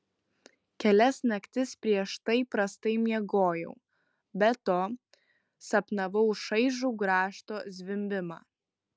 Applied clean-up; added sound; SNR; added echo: none; none; none; none.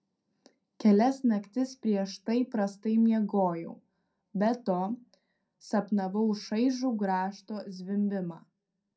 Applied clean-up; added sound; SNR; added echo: none; none; none; reverberation time 0.2 s.